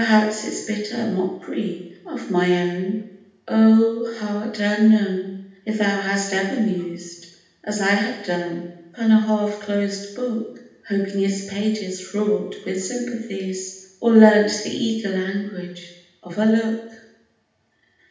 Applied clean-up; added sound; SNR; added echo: none; none; none; reverberation time 0.8 s.